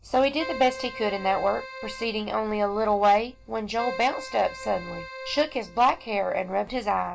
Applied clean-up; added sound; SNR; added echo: none; Keyboard (musical); 14 dB; none.